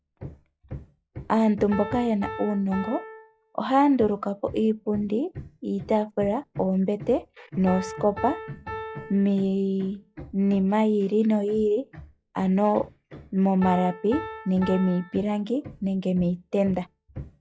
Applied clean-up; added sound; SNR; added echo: classical method log-MMSE.